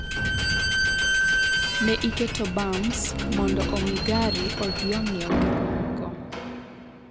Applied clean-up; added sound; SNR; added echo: none; Squeak / Slam; -4 dB; none.